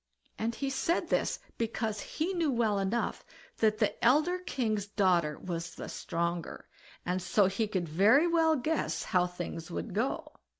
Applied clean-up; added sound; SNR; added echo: none; none; none; none.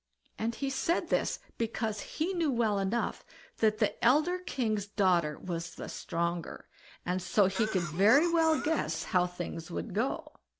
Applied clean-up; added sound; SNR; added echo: none; Cough; 11 dB; none.